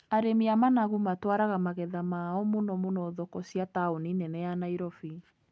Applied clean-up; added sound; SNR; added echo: none; none; none; none.